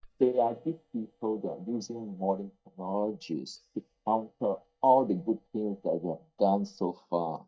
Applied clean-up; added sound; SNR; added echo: neural mask model DeepFilterNet 3.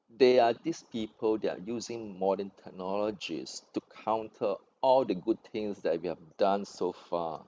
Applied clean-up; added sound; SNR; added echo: none; none; none; none.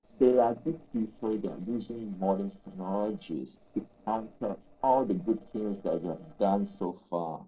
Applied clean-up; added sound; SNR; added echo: neural separator model SepFormer DNS4.